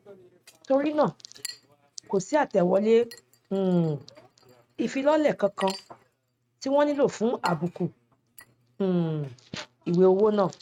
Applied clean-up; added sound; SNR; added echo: neural mask model RNNoise.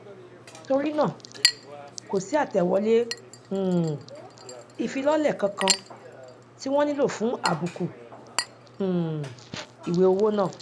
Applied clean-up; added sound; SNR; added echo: none; Chink, clink; 9 dB; none.